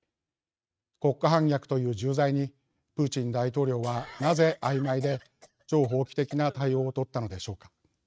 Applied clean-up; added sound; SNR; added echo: neural mask model RNNoise.